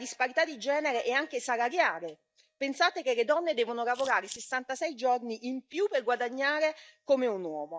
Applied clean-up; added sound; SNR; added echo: neural mask model DeepFilterNet 3.